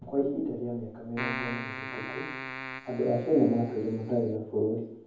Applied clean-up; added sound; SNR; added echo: none; Keyboard (musical); 9 dB; reverberation time 0.9 s.